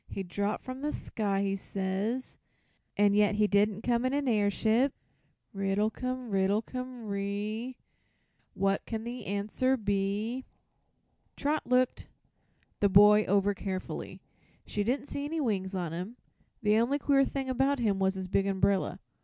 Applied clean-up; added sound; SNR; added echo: none; none; none; none.